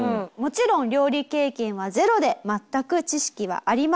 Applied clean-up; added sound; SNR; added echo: none; none; none; none.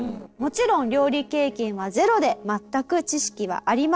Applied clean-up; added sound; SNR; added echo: neural separator model SepFormer DNS4.